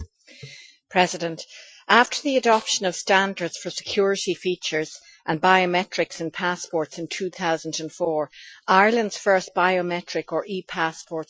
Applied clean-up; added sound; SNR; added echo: classical method Wiener filter.